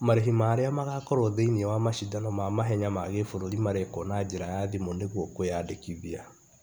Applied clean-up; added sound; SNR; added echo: none; none; none; none.